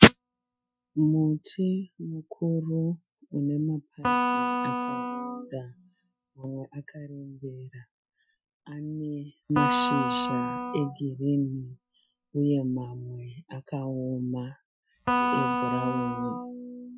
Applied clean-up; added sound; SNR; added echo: classical method Wiener filter.